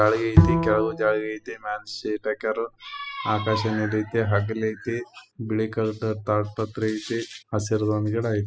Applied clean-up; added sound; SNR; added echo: classical method spectral subtraction.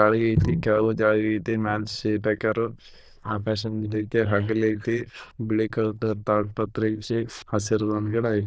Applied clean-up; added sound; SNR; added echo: neural diffusion model UNIVERSE++.